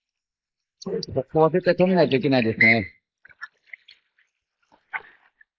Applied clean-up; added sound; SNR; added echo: neural mask model Resemble Enhance denoiser.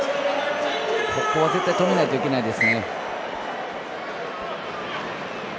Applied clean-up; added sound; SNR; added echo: none; none; none; none.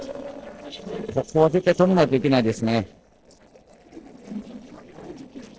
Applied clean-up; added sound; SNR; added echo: neural separator model SepFormer DNS4.